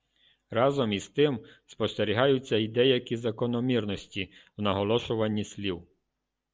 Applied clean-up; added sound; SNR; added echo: none; none; none; none.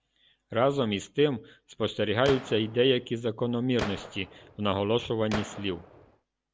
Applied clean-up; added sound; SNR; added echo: none; Gunshot, gunfire; 13 dB; none.